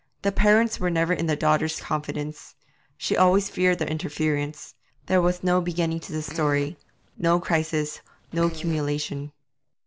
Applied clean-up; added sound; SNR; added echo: none; Fart; 17 dB; none.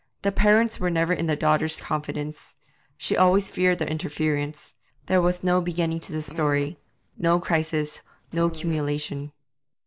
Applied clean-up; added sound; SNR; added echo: neural mask model Resemble Enhance denoiser.